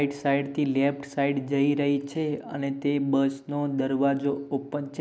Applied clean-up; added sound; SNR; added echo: none; none; none; none.